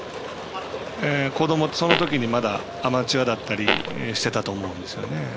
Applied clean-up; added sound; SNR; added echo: none; Fart; 2 dB; none.